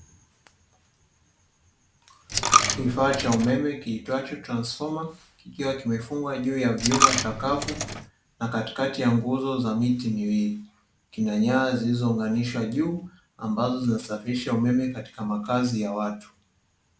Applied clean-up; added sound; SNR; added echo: none; Coin (dropping); 2 dB; none.